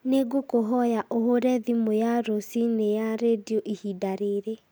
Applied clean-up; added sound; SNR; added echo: none; none; none; none.